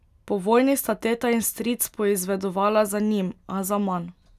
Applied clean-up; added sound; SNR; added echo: none; none; none; none.